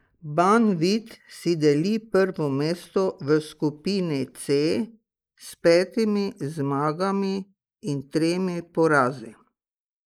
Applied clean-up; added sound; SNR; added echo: neural mask model Resemble Enhance denoiser.